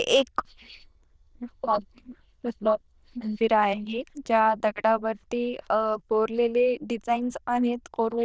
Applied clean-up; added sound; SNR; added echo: neural diffusion model UNIVERSE++.